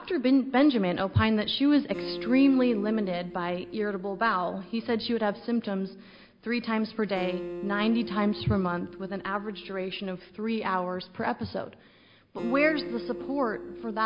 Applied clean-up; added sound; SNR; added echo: none; Acoustic guitar; 14 dB; none.